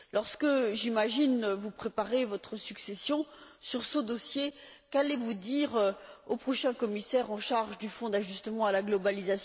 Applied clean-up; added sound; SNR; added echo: none; none; none; none.